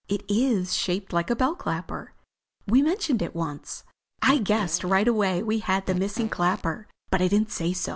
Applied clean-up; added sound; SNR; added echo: none; Fart; 16 dB; none.